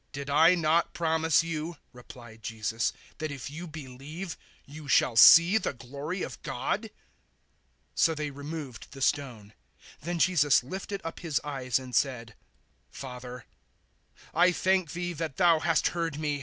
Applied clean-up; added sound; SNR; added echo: none; none; none; none.